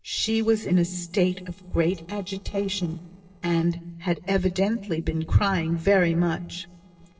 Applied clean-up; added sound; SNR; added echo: neural separator model SepFormer DNS4.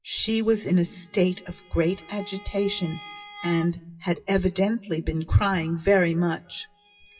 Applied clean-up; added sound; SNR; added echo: classical method WPE with log-MMSE.